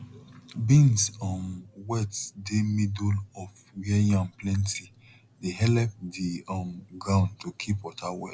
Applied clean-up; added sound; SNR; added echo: none; none; none; none.